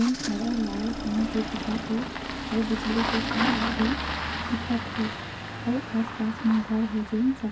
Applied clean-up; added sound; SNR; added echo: none; Engine starting; 4 dB; reverberation time 0.2 s.